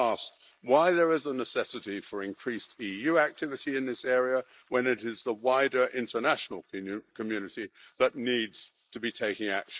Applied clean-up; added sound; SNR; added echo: neural mask model Resemble Enhance denoiser.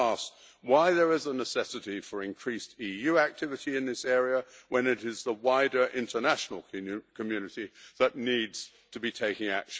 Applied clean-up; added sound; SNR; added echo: none; none; none; none.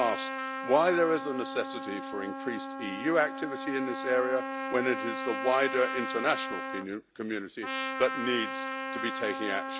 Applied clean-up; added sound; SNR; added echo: none; Trumpet; 5 dB; none.